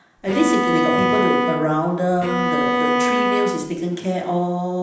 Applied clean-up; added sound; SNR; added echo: none; Bowed string instrument; -1 dB; reverberation time 0.9 s.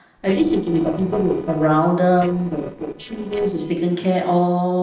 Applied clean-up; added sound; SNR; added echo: neural separator model SepFormer DNS4.